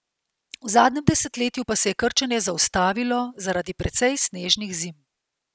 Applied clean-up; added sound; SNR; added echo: none; none; none; none.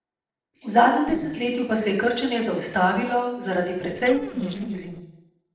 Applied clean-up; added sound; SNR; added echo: neural separator model SepFormer DNS4.